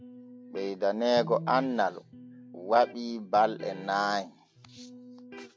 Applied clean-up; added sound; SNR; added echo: none; Electric guitar; 16 dB; none.